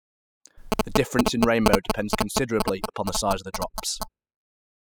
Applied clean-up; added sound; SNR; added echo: classical method spectral subtraction.